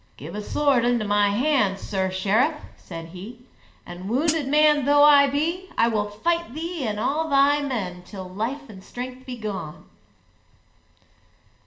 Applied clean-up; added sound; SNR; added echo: none; Hi-hat; 4 dB; reverberation time 0.9 s.